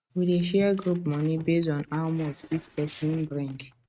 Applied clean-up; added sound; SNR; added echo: neural mask model RNNoise.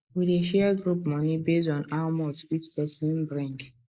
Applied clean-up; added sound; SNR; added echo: neural mask model Resemble Enhance denoiser.